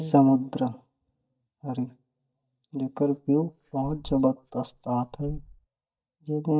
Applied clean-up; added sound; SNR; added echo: neural mask model DeepFilterNet 3.